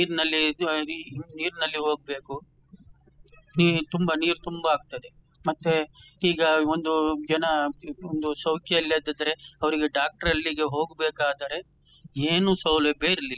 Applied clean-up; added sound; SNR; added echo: classical method spectral subtraction.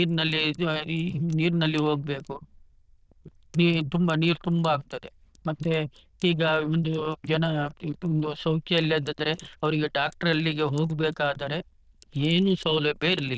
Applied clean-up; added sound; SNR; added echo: neural diffusion model UNIVERSE++.